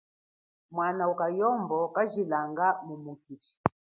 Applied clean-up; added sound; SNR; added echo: none; none; none; none.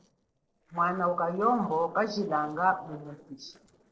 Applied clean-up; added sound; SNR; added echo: neural separator model SepFormer DNS4.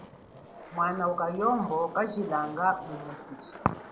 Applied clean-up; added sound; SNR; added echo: none; Skateboard; 15 dB; reverberation time 0.3 s.